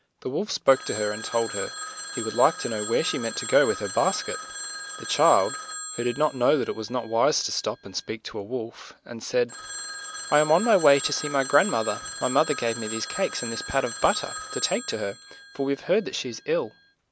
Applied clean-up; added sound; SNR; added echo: none; Telephone; 11 dB; none.